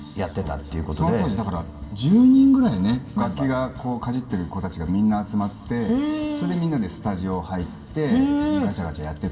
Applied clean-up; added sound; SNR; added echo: none; none; none; reverberation time 1.9 s.